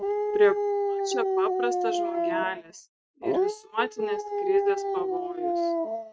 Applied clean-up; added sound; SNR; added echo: neural mask model RNNoise.